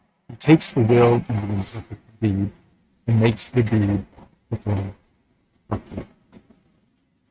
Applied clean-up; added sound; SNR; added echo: neural mask model RNNoise.